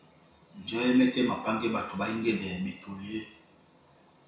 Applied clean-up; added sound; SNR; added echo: none; Whoosh, swoosh, swish; 15 dB; reverberation time 0.6 s.